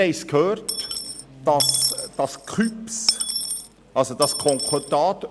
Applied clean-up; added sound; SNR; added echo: none; Coin (dropping) / Dishes, pots, and pans; 1 dB; none.